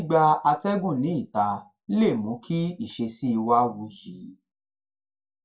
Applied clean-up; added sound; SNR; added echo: none; none; none; reverberation time 0.2 s.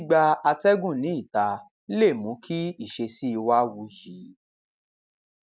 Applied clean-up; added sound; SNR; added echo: none; none; none; none.